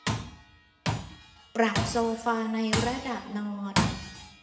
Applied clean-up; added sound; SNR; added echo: none; Tools; 2 dB; reverberation time 1.5 s.